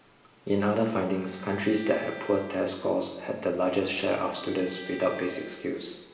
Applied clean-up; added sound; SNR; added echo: none; Bowed string instrument; 19 dB; reverberation time 1.4 s.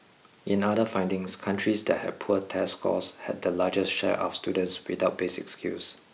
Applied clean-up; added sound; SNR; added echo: none; none; none; none.